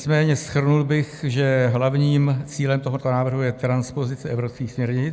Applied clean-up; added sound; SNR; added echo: none; none; none; none.